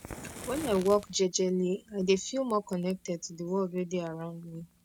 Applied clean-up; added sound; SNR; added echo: none; Fire; 17 dB; none.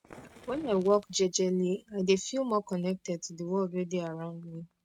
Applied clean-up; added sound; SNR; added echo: neural mask model RNNoise.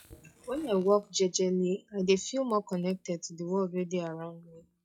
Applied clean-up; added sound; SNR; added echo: classical method log-MMSE.